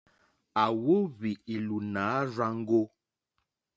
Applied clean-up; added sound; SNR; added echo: none; none; none; none.